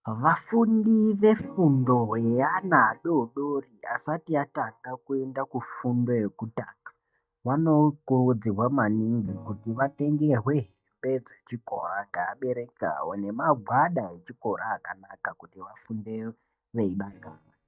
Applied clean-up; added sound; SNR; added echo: neural mask model DeepFilterNet 3.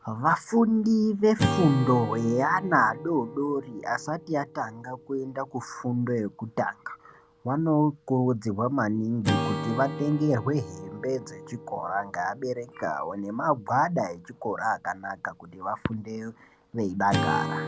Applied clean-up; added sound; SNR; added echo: none; Acoustic guitar / Strum; 9 dB; none.